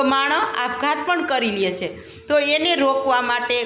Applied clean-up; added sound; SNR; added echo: none; Wind instrument, woodwind instrument; 18 dB; none.